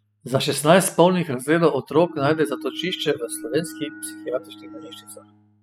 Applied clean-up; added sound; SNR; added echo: classical method spectral subtraction.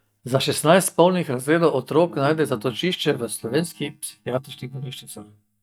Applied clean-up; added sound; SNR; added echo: neural mask model DeepFilterNet 3.